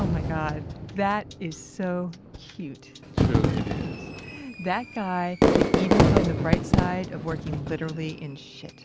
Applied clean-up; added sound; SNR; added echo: none; Fireworks; -4 dB; none.